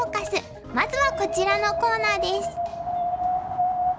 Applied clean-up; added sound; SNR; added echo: none; Wind; 0 dB; none.